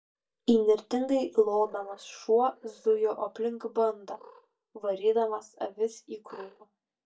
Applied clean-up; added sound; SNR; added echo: neural mask model DeepFilterNet 3.